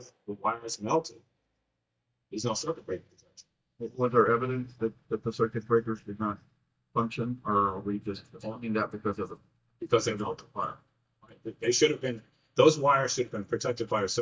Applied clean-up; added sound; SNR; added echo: neural mask model DeepFilterNet 3.